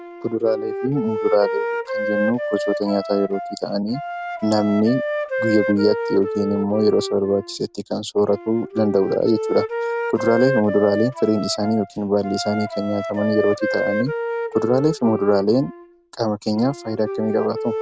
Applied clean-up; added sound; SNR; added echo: none; Wind instrument, woodwind instrument; 6 dB; none.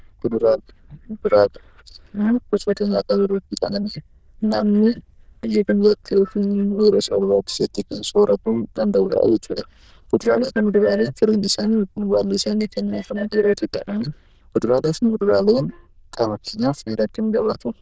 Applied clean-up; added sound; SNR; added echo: neural diffusion model UNIVERSE++.